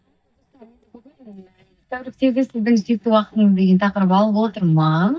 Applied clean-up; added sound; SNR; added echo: neural mask model DeepFilterNet 3.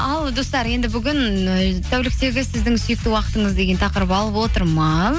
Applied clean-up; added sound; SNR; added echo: none; none; none; none.